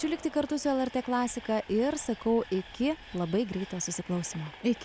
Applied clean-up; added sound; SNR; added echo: none; Train; 18 dB; none.